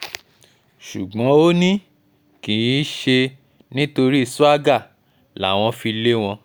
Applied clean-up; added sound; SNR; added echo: none; none; none; none.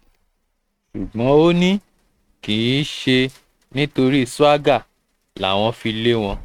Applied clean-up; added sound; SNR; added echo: neural mask model RNNoise.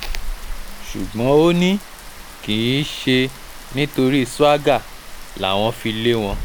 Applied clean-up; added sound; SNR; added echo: none; Rain; 11 dB; none.